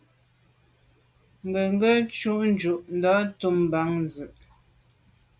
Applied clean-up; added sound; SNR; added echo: none; none; none; none.